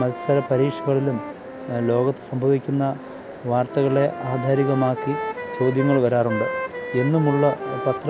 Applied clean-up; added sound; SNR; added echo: none; Wind instrument, woodwind instrument; 10 dB; none.